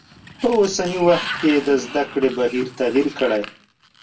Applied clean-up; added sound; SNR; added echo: none; Sliding door; 13 dB; reverberation time 0.2 s.